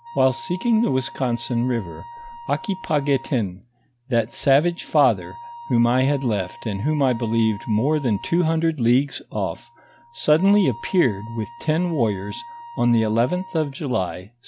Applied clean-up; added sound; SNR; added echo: none; Wind instrument, woodwind instrument; 18 dB; none.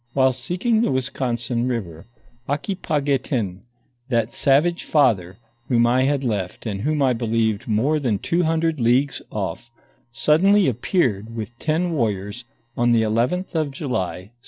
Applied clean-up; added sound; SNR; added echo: neural separator model SepFormer DNS4.